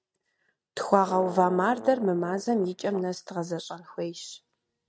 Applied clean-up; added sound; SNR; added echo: neural mask model RNNoise.